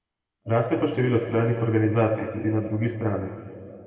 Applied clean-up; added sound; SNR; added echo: none; none; none; reverberation time 2.2 s.